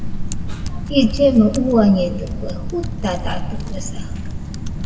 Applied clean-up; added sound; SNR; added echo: none; Typing; 4 dB; reverberation time 1.7 s.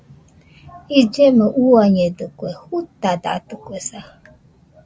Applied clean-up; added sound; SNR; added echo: none; none; none; none.